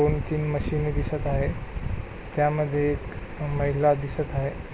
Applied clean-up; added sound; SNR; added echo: none; none; none; none.